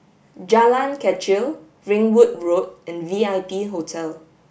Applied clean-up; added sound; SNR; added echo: none; none; none; none.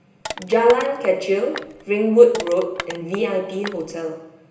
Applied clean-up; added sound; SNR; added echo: none; Crushing; 15 dB; reverberation time 0.9 s.